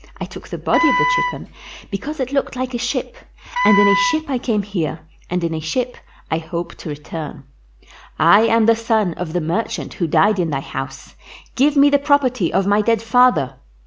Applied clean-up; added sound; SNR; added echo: none; Wind instrument, woodwind instrument; 1 dB; none.